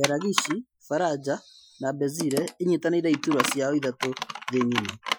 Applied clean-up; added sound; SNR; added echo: classical method Wiener filter.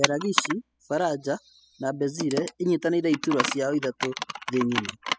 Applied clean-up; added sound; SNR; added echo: classical method spectral subtraction.